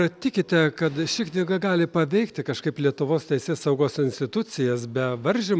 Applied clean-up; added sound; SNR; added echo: none; none; none; none.